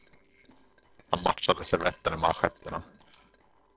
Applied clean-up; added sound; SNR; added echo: neural separator model SepFormer DNS4.